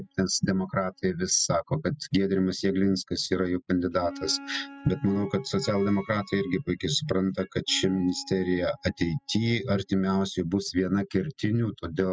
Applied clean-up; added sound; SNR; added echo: classical method spectral subtraction.